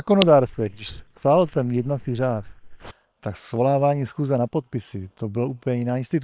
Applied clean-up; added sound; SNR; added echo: neural separator model SepFormer WHAM!.